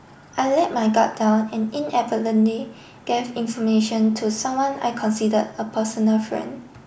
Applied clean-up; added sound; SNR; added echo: none; none; none; none.